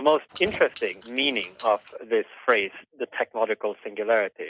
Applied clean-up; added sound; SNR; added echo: none; Keys jangling; 18 dB; none.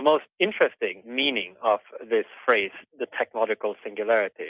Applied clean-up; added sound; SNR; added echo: none; none; none; none.